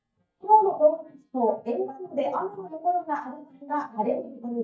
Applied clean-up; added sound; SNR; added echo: neural mask model DeepFilterNet 3.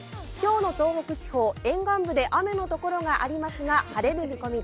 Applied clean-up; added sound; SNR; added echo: none; none; none; none.